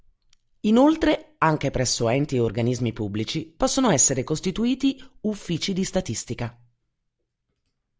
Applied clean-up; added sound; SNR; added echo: none; none; none; none.